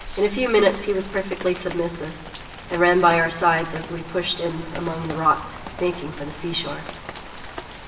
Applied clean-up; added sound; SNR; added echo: none; Rain; 12 dB; reverberation time 0.9 s.